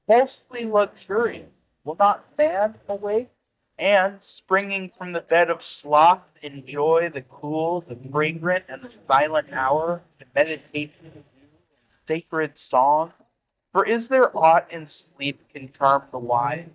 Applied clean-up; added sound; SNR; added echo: neural mask model DeepFilterNet 3.